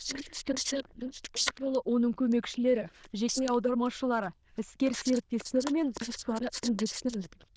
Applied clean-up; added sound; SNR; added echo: neural diffusion model UNIVERSE++.